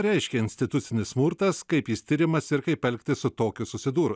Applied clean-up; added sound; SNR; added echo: none; none; none; none.